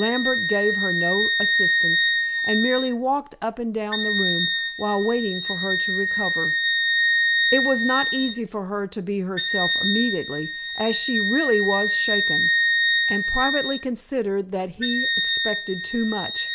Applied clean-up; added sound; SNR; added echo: none; Wind instrument, woodwind instrument; -3 dB; none.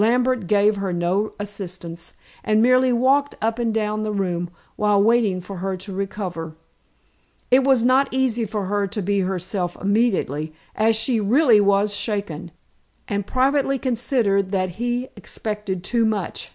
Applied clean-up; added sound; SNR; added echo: none; none; none; none.